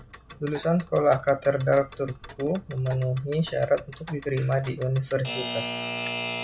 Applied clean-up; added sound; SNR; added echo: none; Alarm / Clock; 11 dB; none.